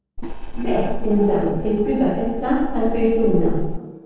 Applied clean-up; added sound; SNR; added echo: neural separator model SepFormer DNS4.